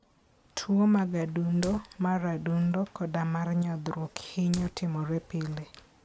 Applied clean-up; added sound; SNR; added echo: none; Fire; 20 dB; none.